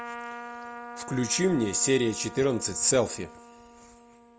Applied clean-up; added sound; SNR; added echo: none; Trumpet; 14 dB; none.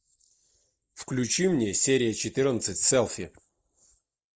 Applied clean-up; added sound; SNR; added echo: neural mask model Resemble Enhance denoiser.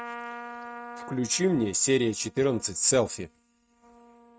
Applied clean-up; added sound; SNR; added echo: neural mask model RNNoise.